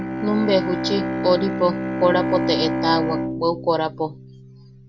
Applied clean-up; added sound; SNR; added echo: none; Bowed string instrument; 3 dB; none.